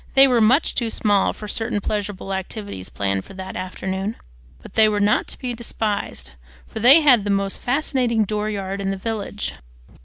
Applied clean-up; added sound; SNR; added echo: none; none; none; none.